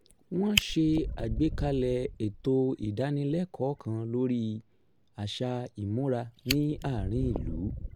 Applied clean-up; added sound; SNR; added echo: none; Fire; 8 dB; none.